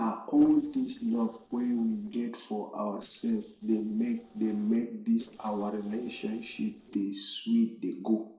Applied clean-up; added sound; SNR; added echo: neural separator model SepFormer DNS4.